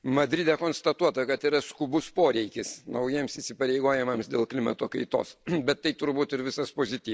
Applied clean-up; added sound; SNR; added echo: none; none; none; none.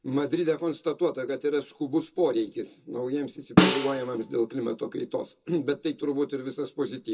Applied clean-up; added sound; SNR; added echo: none; Snare drum; -3 dB; reverberation time 0.2 s.